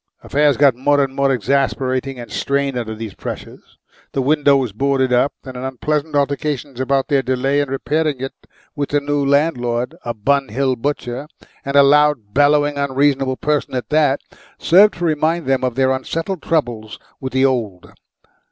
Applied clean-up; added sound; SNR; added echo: none; none; none; none.